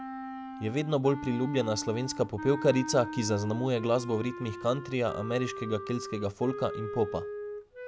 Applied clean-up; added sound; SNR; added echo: none; Wind instrument, woodwind instrument; 9 dB; none.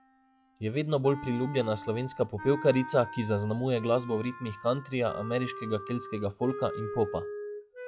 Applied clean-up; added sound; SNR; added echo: classical method log-MMSE.